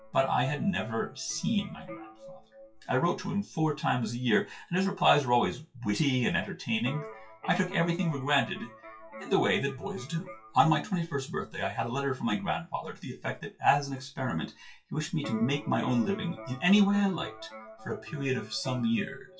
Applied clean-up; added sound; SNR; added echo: classical method WPE with log-MMSE.